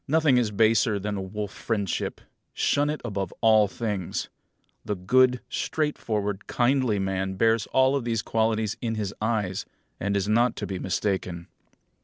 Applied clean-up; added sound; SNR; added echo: none; none; none; none.